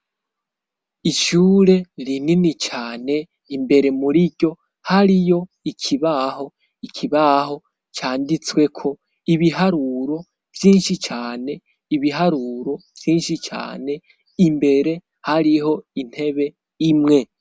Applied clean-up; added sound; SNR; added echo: none; none; none; none.